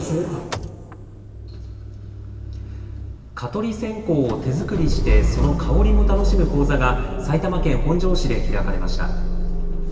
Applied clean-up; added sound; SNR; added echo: none; Idling / Engine starting / Motor vehicle (road); -3 dB; reverberation time 2.3 s.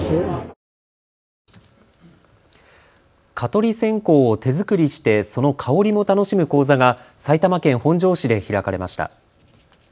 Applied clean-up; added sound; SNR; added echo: none; none; none; none.